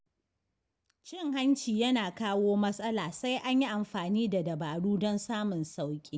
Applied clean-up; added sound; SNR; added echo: none; none; none; none.